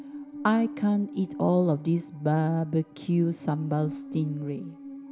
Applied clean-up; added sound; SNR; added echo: none; Musical instrument; 14 dB; none.